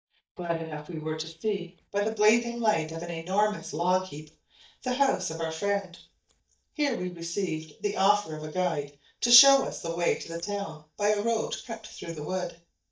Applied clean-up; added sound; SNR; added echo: neural mask model DeepFilterNet 3.